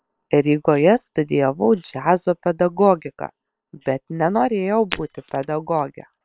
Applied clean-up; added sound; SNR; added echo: neural separator model SepFormer WHAM!.